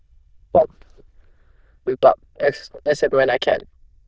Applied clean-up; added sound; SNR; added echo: neural diffusion model UNIVERSE++.